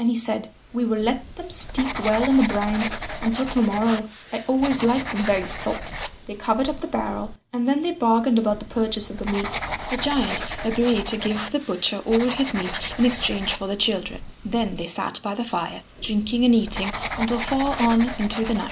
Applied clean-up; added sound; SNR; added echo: none; Writing; 10 dB; none.